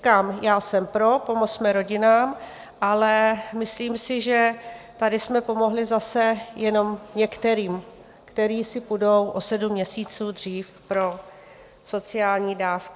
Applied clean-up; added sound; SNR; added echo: none; none; none; none.